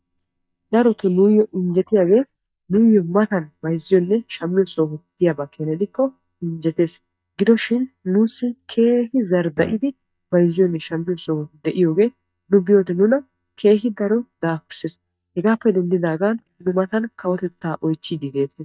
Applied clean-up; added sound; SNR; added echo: neural mask model DeepFilterNet 3.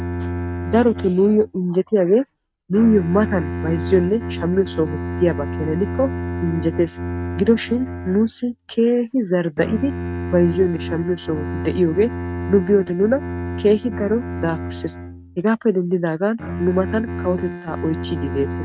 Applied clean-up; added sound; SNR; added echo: neural mask model RNNoise.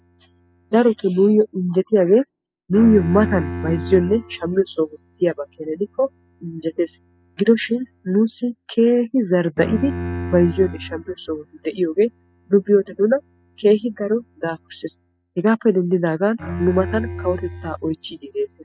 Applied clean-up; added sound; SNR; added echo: classical method spectral subtraction.